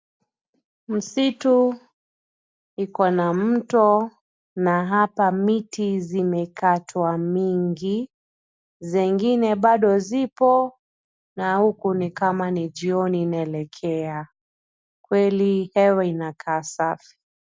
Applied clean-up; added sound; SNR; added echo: none; none; none; none.